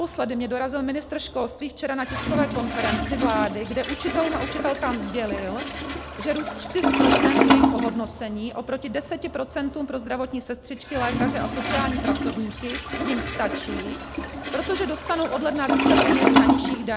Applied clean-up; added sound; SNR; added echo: none; Toilet flush; -2 dB; none.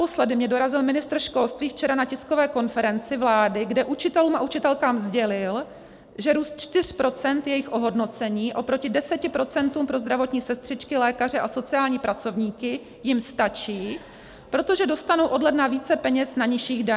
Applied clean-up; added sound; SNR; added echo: none; none; none; none.